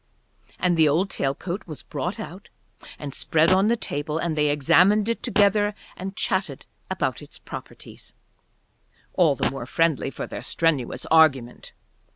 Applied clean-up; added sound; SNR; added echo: none; Fart; 8 dB; none.